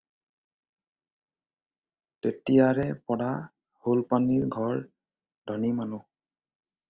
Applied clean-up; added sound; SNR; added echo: none; none; none; none.